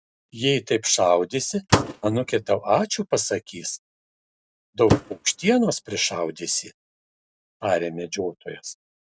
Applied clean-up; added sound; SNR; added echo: neural mask model RNNoise.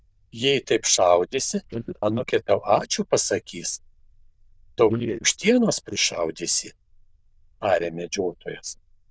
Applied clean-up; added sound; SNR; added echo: neural diffusion model UNIVERSE++.